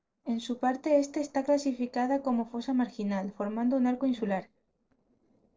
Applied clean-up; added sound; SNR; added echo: neural separator model SepFormer DNS4.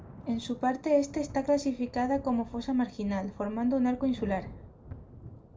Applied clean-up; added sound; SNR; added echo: none; Thunder / Rain; 16 dB; reverberation time 0.3 s.